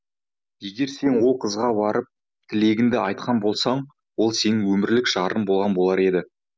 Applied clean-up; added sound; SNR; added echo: none; none; none; none.